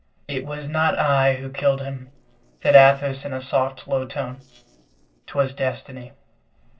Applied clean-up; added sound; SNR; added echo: neural separator model SepFormer DNS4.